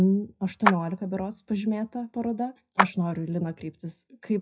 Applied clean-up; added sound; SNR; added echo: classical method WPE with log-MMSE.